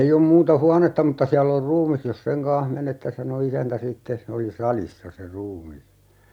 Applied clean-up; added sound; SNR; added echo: none; none; none; none.